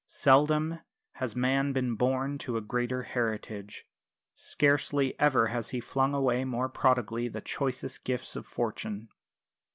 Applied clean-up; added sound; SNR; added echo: none; none; none; none.